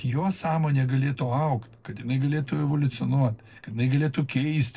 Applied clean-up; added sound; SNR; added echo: neural separator model SepFormer DNS4.